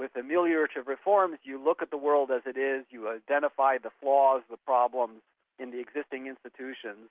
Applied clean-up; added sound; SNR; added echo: none; none; none; none.